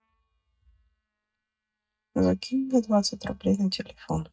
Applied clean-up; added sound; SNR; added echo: neural mask model DeepFilterNet 3.